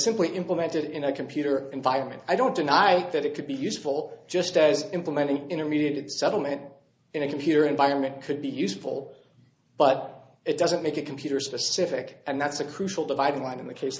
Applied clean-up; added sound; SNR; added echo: none; none; none; none.